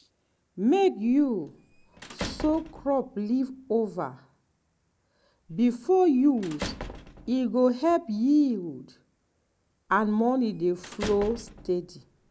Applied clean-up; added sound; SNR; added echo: none; Squeak / Slam / Human group actions; 17 dB; none.